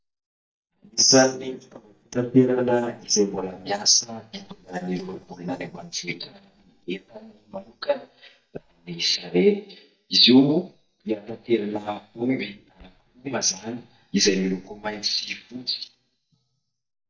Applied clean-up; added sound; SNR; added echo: neural mask model DeepFilterNet 3.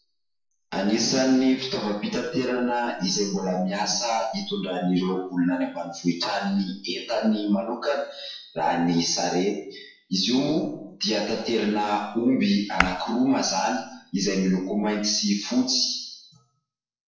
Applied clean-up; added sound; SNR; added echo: classical method WPE with log-MMSE.